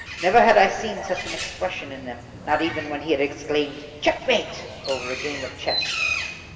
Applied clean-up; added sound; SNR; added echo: none; Bird; 9 dB; reverberation time 2.1 s.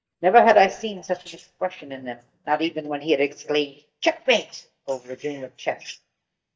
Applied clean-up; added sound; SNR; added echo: neural mask model DeepFilterNet 3.